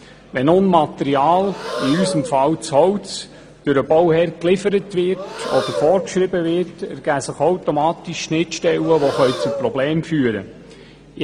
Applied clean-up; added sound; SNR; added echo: none; Breathing; 12 dB; none.